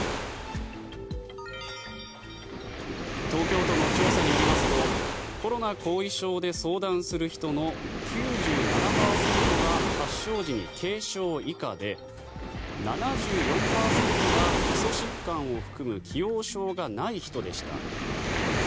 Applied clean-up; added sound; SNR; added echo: none; Waves, surf; -2 dB; none.